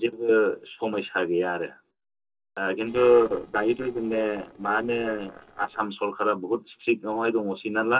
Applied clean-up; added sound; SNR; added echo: neural separator model SepFormer DNS4.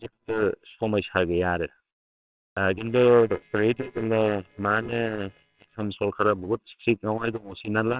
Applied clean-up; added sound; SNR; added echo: neural separator model SepFormer WHAMR!.